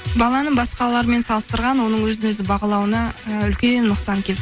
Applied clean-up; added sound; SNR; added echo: none; none; none; none.